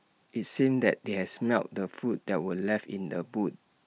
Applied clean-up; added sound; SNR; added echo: none; none; none; none.